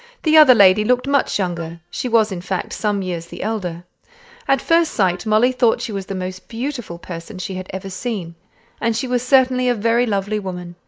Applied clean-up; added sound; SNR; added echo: neural mask model DeepFilterNet 3.